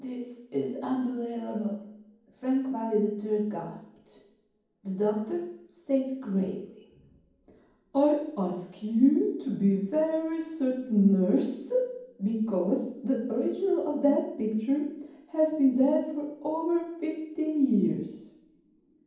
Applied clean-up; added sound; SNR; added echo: none; none; none; reverberation time 1.2 s.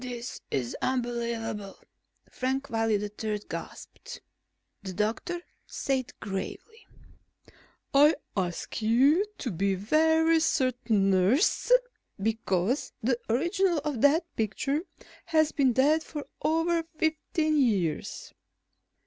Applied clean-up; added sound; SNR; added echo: none; none; none; none.